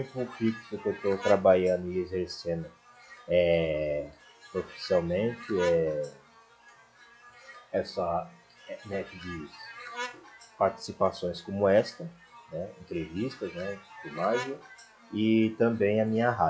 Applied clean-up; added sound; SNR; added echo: classical method log-MMSE.